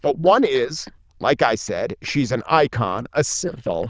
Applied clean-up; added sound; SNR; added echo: neural diffusion model UNIVERSE++.